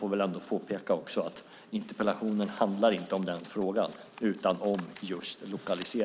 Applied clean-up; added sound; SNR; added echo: none; none; none; none.